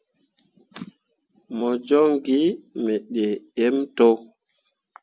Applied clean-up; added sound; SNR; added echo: none; none; none; none.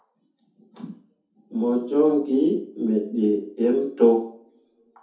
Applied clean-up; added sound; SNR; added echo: none; none; none; reverberation time 0.5 s.